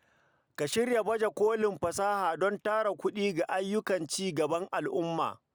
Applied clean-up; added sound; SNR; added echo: none; none; none; none.